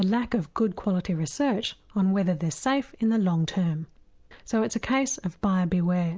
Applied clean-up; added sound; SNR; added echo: none; none; none; none.